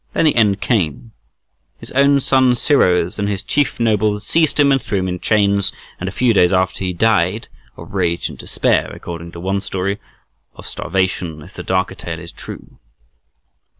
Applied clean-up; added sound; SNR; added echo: none; none; none; none.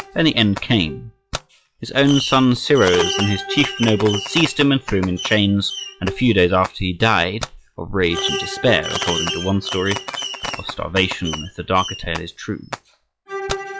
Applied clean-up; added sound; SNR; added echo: classical method log-MMSE.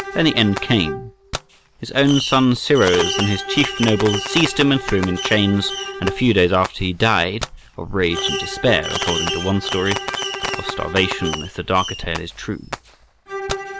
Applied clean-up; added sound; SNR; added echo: none; Bowed string instrument + Fireworks; 7 dB; none.